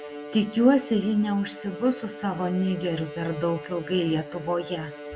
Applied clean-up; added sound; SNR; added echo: none; Bowed string instrument; 13 dB; none.